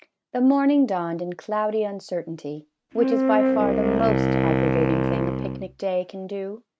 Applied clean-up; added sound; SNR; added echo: neural mask model RNNoise.